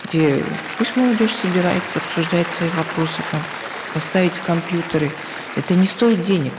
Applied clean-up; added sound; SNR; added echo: none; Applause / Cheering; 9 dB; none.